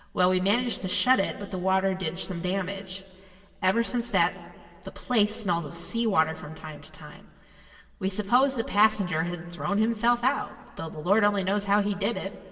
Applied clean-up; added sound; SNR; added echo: none; none; none; reverberation time 1.8 s.